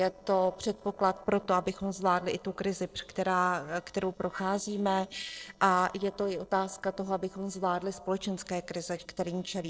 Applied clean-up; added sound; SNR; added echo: neural separator model SepFormer DNS4.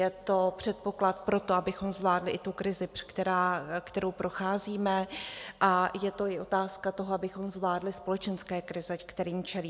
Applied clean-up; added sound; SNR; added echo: none; none; none; none.